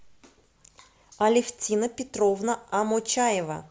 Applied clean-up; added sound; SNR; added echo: none; none; none; none.